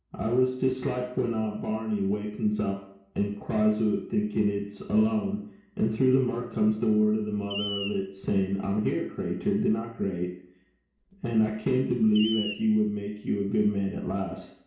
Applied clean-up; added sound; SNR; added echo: none; Screech; 15 dB; reverberation time 0.6 s.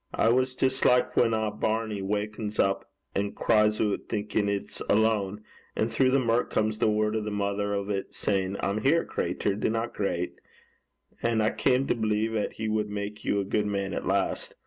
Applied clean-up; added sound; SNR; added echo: none; none; none; none.